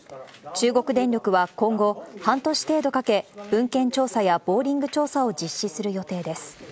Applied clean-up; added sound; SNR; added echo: none; none; none; none.